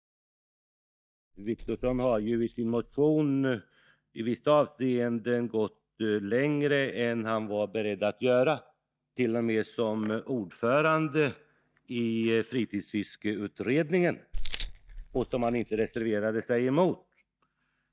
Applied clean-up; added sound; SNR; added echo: neural mask model DeepFilterNet 3.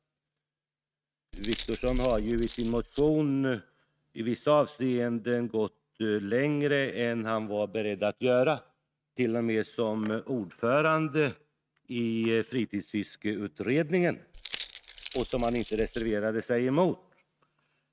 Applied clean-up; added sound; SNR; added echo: neural mask model RNNoise.